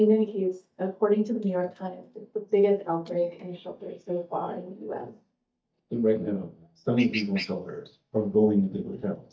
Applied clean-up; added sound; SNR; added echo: neural mask model DeepFilterNet 3.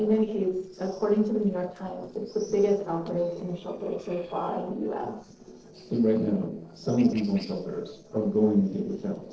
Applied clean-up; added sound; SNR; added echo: neural separator model SepFormer DNS4.